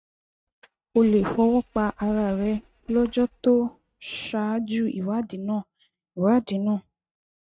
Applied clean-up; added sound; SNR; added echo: neural mask model RNNoise.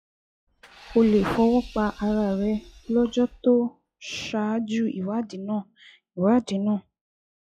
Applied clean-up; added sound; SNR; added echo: classical method log-MMSE.